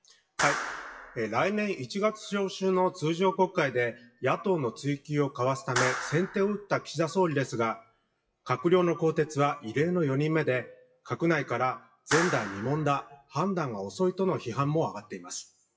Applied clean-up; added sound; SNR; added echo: classical method WPE with log-MMSE.